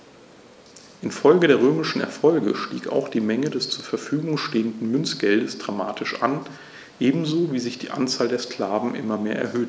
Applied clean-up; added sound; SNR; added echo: none; none; none; none.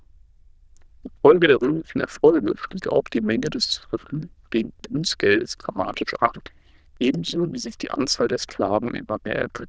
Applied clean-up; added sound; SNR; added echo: neural diffusion model UNIVERSE++.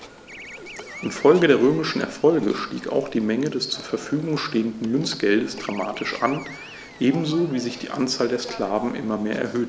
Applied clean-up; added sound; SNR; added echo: none; Telephone + Animal; 18 dB; none.